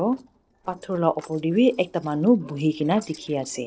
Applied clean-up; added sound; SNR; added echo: neural separator model SepFormer DNS4.